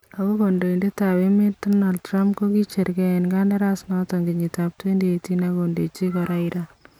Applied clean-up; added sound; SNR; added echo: none; none; none; none.